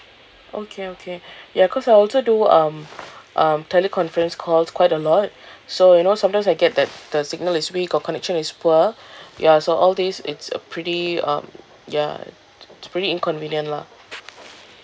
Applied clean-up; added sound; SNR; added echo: none; none; none; none.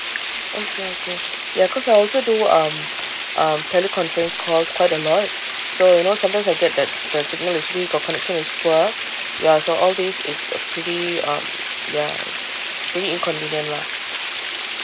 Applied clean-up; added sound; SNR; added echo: none; Water; 3 dB; none.